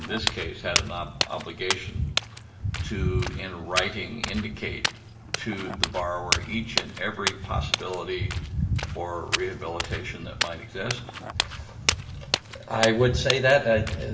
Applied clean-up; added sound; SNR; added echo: none; Walk, footsteps; 1 dB; reverberation time 0.7 s.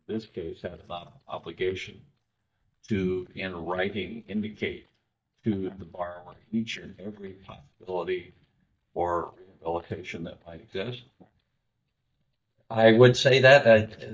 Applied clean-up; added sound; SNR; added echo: neural mask model DeepFilterNet 3.